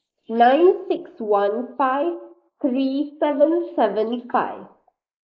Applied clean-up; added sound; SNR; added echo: neural mask model Resemble Enhance denoiser.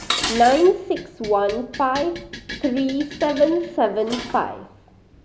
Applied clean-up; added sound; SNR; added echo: none; Dishes, pots, and pans; 11 dB; none.